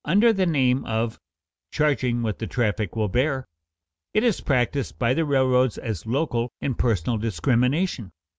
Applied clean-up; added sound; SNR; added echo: none; none; none; none.